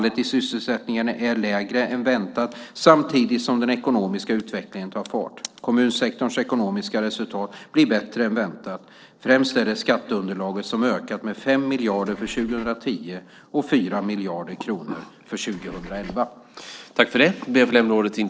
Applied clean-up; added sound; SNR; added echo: neural separator model SepFormer DNS4.